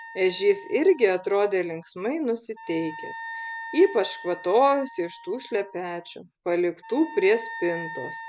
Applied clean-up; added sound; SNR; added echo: none; Wind instrument, woodwind instrument; 15 dB; none.